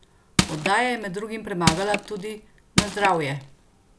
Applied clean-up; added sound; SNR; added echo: none; Crushing; 0 dB; none.